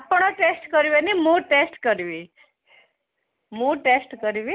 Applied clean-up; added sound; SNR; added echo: none; none; none; none.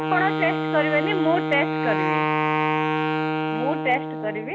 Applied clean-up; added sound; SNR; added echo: none; Wind instrument, woodwind instrument; -2 dB; none.